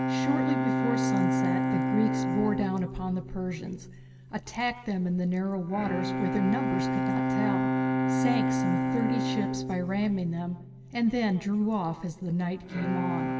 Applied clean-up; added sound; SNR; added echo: none; Bowed string instrument; -1 dB; reverberation time 1.7 s.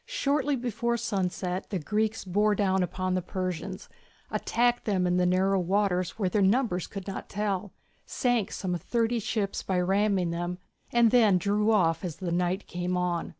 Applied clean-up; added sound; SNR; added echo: none; none; none; none.